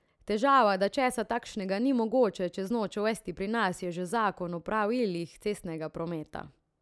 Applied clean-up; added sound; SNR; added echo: none; none; none; none.